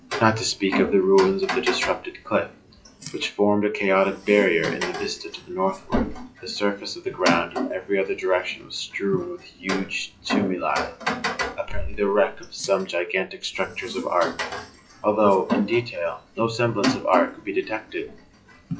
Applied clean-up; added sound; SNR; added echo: classical method WPE with log-MMSE.